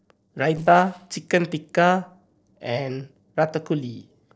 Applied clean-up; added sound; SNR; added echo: neural separator model SepFormer DNS4.